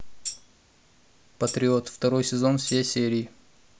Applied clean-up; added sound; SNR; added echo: none; Tambourine; 14 dB; none.